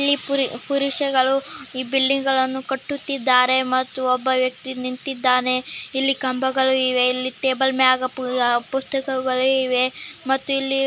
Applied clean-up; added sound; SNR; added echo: none; none; none; none.